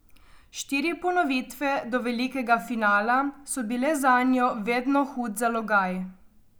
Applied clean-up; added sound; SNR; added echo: none; none; none; none.